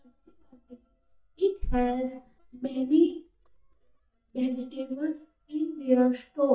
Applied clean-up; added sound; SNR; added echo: neural mask model DeepFilterNet 3.